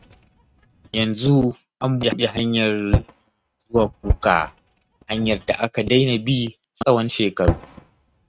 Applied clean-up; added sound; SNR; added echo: neural mask model RNNoise.